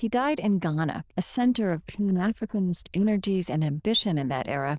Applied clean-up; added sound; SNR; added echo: neural diffusion model UNIVERSE++.